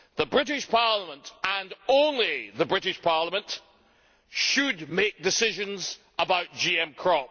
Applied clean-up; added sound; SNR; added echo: none; none; none; none.